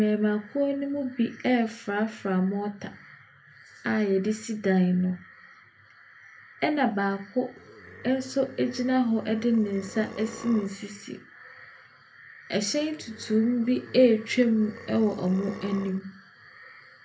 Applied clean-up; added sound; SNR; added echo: none; Burping, eructation; 17 dB; reverberation time 0.3 s.